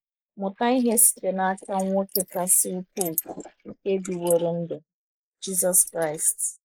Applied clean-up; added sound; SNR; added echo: neural mask model Resemble Enhance denoiser.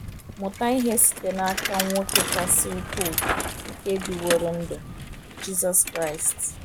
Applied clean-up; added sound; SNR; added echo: none; Bicycle; 5 dB; none.